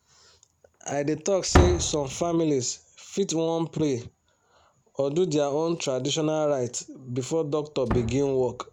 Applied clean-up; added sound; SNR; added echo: none; Slam; 6 dB; none.